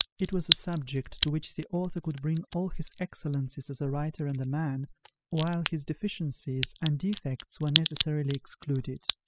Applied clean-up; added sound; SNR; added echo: classical method spectral subtraction.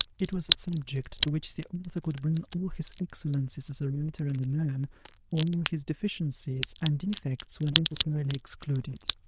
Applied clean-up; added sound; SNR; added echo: neural diffusion model UNIVERSE++.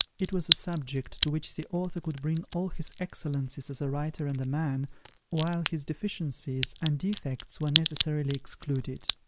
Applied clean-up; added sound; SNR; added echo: none; Crack; 5 dB; none.